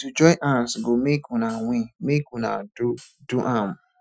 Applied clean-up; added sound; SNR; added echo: classical method Wiener filter.